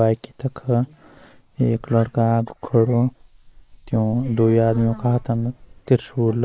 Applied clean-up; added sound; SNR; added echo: neural mask model Resemble Enhance denoiser.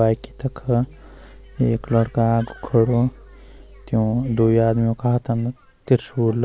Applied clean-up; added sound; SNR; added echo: none; none; none; none.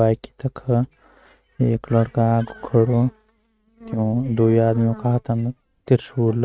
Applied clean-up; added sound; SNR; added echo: neural mask model RNNoise.